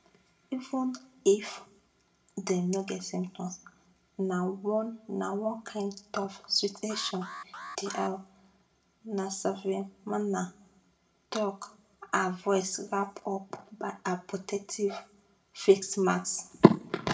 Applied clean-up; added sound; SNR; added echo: none; Alarm; 13 dB; reverberation time 0.3 s.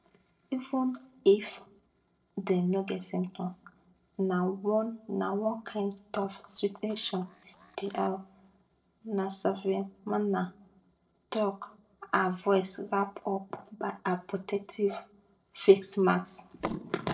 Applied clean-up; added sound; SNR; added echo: neural separator model SepFormer DNS4.